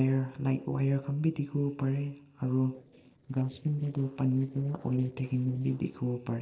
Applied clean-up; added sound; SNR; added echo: neural separator model SepFormer DNS4.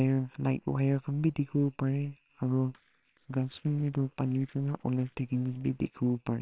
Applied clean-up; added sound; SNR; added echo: neural separator model SepFormer WHAMR!.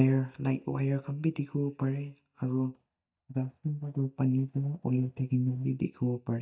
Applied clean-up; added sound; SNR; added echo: neural mask model DeepFilterNet 3.